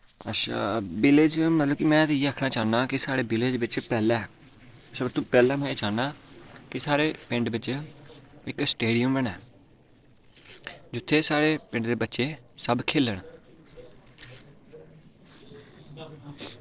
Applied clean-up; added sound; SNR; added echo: neural separator model SepFormer DNS4.